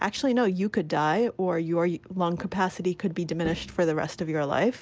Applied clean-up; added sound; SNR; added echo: none; Bowed string instrument; 16 dB; none.